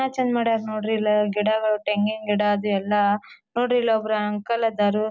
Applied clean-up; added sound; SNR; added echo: none; none; none; none.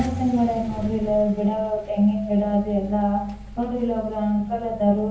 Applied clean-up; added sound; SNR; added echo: none; Accelerating, revving, vroom; 14 dB; reverberation time 0.9 s.